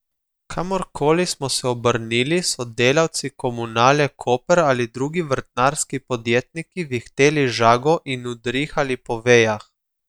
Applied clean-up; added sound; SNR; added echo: none; none; none; none.